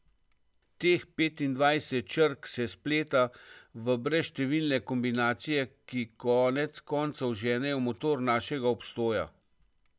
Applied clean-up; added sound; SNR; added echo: none; none; none; none.